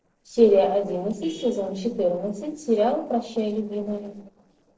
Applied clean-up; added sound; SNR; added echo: neural separator model SepFormer DNS4.